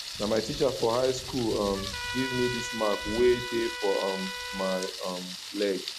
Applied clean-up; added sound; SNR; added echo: none; Trumpet + Thunder; 7 dB; none.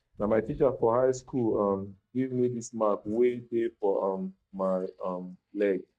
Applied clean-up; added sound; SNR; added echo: neural mask model DeepFilterNet 3.